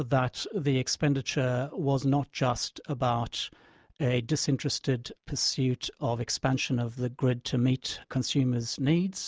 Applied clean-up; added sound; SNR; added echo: none; none; none; none.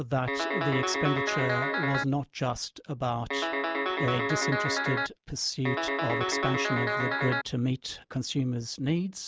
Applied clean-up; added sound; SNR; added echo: none; Guitar; -2 dB; none.